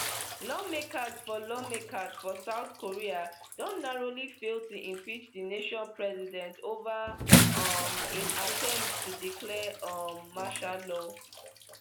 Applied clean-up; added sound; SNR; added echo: none; Bathtub (filling or washing) / Splash, splatter; -4 dB; none.